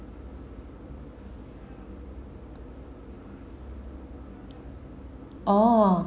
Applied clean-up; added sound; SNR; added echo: none; none; none; none.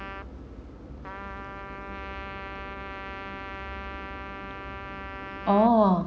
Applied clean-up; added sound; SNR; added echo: none; Trumpet; 10 dB; none.